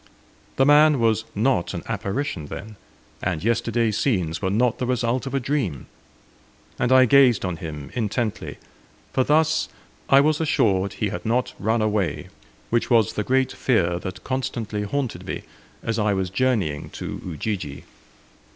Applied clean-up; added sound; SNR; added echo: none; none; none; none.